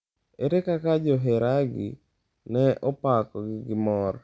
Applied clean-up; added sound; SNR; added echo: none; none; none; none.